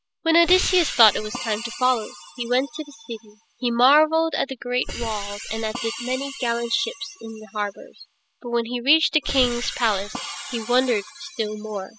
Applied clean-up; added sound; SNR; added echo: classical method spectral subtraction.